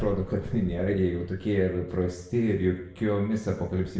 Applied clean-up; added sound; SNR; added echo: none; none; none; reverberation time 0.8 s.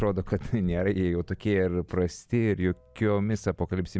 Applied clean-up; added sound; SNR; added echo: none; none; none; none.